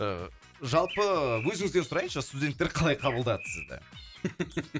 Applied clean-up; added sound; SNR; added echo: none; Bird; 15 dB; none.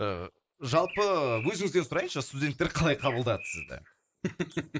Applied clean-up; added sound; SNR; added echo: neural mask model Resemble Enhance denoiser.